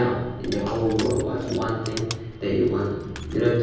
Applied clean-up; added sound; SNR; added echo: none; Crushing; 16 dB; reverberation time 1.3 s.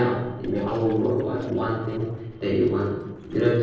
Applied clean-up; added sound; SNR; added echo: neural separator model SepFormer DNS4.